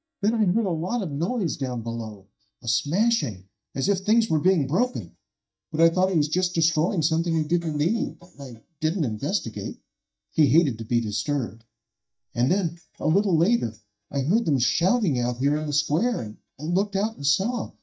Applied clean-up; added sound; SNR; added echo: neural mask model DeepFilterNet 3.